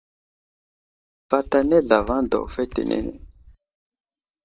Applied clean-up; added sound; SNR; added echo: neural mask model DeepFilterNet 3.